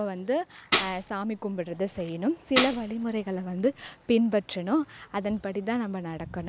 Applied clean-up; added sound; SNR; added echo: none; Tambourine; 4 dB; none.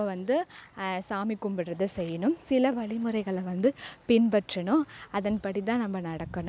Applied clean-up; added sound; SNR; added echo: none; none; none; none.